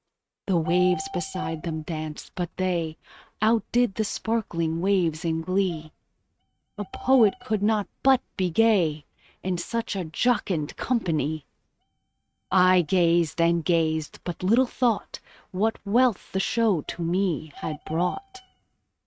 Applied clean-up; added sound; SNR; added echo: neural mask model RNNoise.